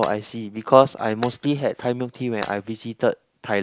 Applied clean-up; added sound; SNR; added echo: none; Shatter; 16 dB; none.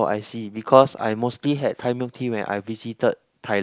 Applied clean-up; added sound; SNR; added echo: none; none; none; none.